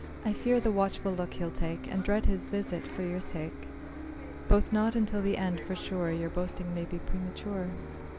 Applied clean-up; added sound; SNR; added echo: none; Bus; 11 dB; none.